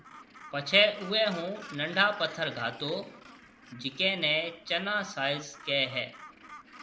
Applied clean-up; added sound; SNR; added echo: none; Gull, seagull; 18 dB; none.